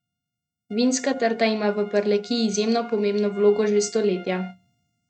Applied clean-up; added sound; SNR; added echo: neural mask model RNNoise.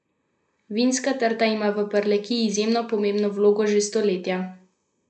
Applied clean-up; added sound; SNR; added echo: neural mask model Resemble Enhance denoiser.